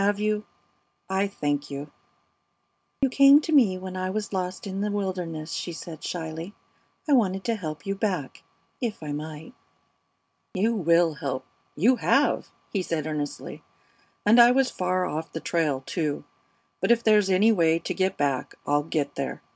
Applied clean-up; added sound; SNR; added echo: none; none; none; none.